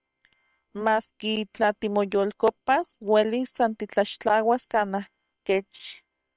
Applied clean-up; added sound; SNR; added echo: neural separator model SepFormer WHAM!.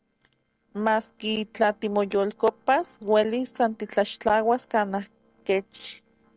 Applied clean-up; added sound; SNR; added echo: neural separator model SepFormer DNS4.